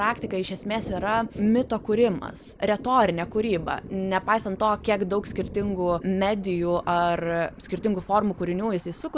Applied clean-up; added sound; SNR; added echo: none; Thunder; 15 dB; none.